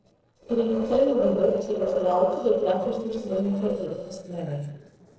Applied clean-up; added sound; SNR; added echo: neural separator model SepFormer DNS4.